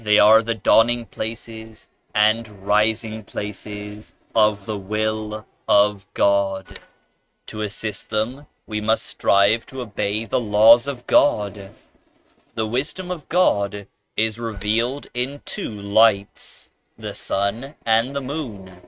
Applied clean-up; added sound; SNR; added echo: neural mask model RNNoise.